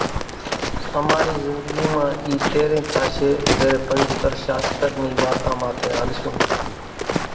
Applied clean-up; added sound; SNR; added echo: none; Walk, footsteps; 1 dB; reverberation time 1.5 s.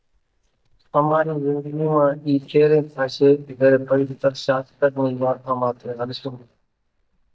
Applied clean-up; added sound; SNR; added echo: neural mask model DeepFilterNet 3.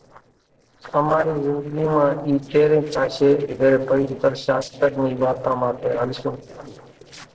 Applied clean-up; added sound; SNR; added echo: neural separator model SepFormer DNS4.